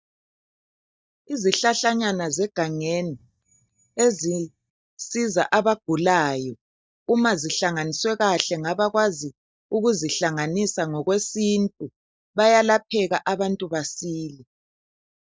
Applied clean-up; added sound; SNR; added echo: neural mask model DeepFilterNet 3.